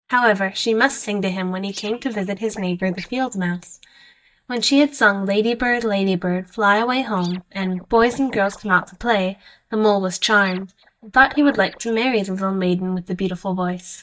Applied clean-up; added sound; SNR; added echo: neural mask model DeepFilterNet 3.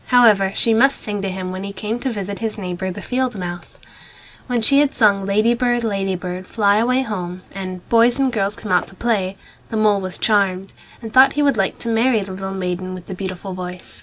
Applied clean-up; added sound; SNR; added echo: none; none; none; none.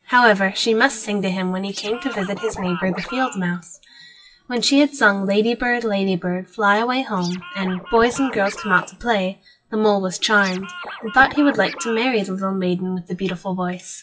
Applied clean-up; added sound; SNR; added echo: classical method WPE with log-MMSE.